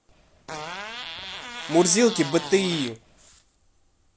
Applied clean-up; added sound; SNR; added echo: none; Fart; 10 dB; none.